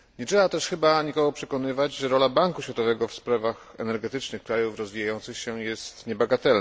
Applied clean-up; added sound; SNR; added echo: none; none; none; none.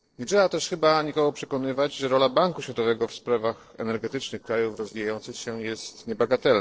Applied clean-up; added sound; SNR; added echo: neural separator model SepFormer DNS4.